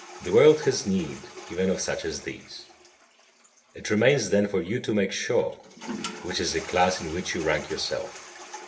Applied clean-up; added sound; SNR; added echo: none; Toilet flush; 16 dB; reverberation time 0.6 s.